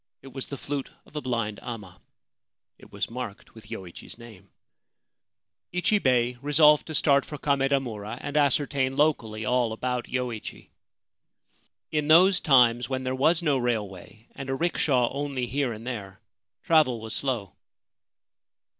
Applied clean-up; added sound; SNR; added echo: none; none; none; none.